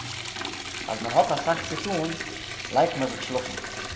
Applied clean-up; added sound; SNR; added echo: none; Liquid; 6 dB; reverberation time 1.3 s.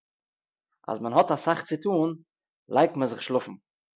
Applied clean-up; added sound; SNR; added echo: none; none; none; none.